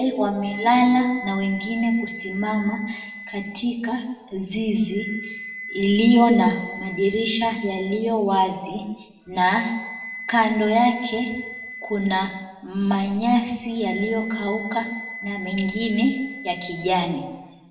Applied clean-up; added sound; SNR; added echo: none; Wind instrument, woodwind instrument; 14 dB; reverberation time 1.0 s.